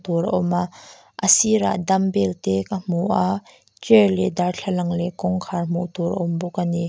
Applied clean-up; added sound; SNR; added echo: none; none; none; none.